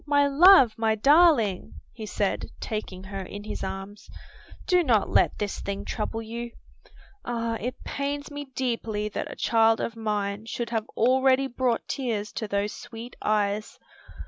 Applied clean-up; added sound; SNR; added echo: none; none; none; none.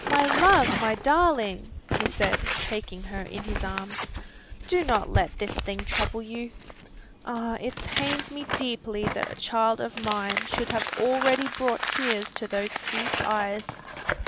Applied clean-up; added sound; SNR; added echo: none; Crumpling, crinkling / Tearing; 2 dB; none.